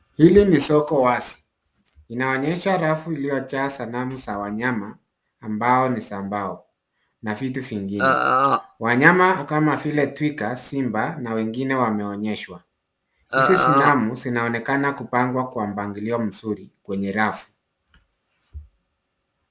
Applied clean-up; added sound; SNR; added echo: none; Burping, eructation; -3 dB; none.